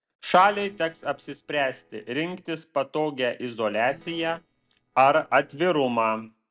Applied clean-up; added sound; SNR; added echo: neural separator model SepFormer DNS4.